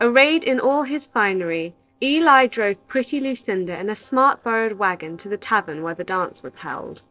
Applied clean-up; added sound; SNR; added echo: neural separator model SepFormer DNS4.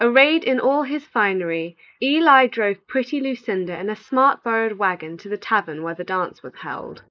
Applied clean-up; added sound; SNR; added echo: neural mask model Resemble Enhance denoiser.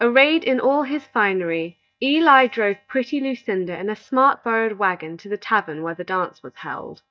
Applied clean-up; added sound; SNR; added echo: neural mask model DeepFilterNet 3.